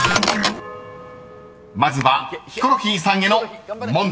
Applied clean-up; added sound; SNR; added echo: none; none; none; none.